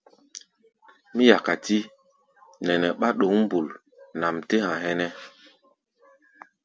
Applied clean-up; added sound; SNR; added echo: none; none; none; none.